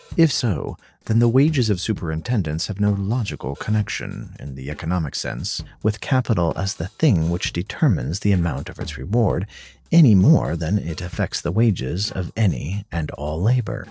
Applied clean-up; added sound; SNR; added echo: neural separator model SepFormer DNS4.